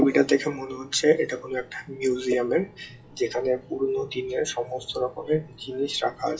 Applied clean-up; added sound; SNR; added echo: classical method WPE with log-MMSE.